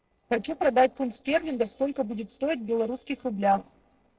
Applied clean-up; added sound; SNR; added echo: neural separator model SepFormer DNS4.